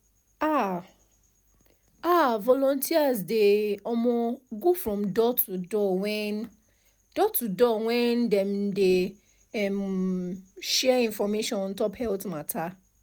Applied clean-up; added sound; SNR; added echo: none; none; none; none.